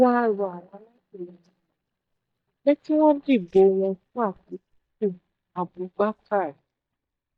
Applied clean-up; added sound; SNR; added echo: neural mask model DeepFilterNet 3.